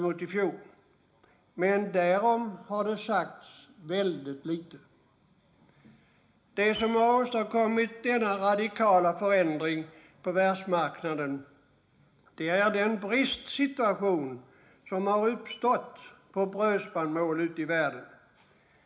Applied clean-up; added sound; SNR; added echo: none; none; none; reverberation time 0.4 s.